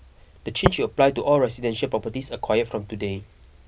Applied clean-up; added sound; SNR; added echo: none; Tap; 7 dB; none.